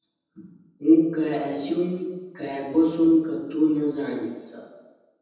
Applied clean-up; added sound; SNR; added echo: none; none; none; reverberation time 1.1 s.